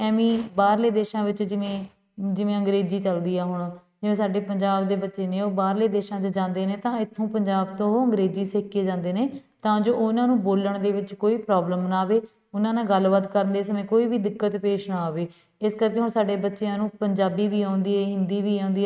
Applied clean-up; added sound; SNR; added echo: neural mask model RNNoise.